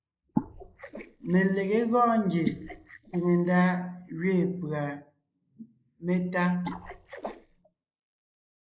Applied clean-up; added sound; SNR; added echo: neural mask model Resemble Enhance denoiser.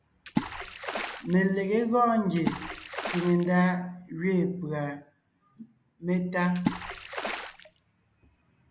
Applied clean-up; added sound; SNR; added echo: none; Water / Splash, splatter; 7 dB; none.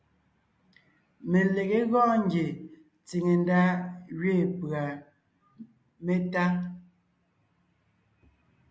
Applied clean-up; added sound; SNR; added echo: none; none; none; none.